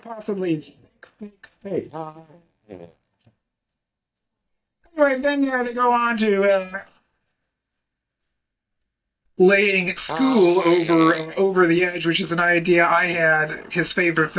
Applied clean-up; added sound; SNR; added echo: neural mask model DeepFilterNet 3.